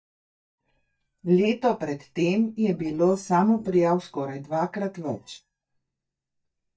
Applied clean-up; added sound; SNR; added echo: neural mask model DeepFilterNet 3.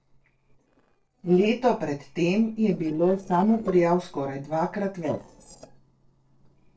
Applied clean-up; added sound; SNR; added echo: neural separator model SepFormer DNS4.